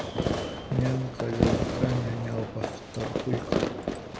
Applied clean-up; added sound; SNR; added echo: none; Fireworks; -3 dB; none.